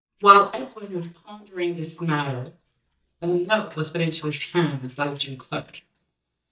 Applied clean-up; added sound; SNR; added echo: neural mask model DeepFilterNet 3.